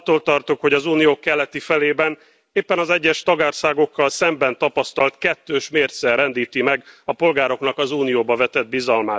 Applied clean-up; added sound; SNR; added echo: none; none; none; none.